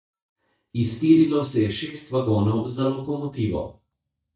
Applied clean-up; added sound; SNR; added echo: neural mask model DeepFilterNet 3.